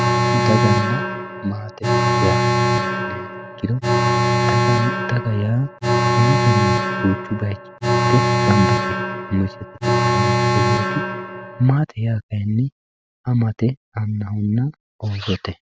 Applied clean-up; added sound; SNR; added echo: none; Alarm; -2 dB; none.